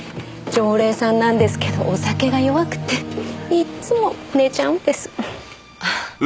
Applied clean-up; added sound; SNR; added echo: none; Bowed string instrument; 18 dB; none.